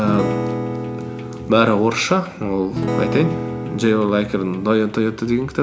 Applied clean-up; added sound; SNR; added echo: none; Acoustic guitar / Strum; 5 dB; none.